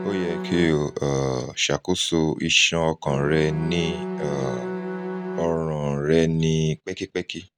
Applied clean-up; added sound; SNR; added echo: none; Bowed string instrument; 10 dB; none.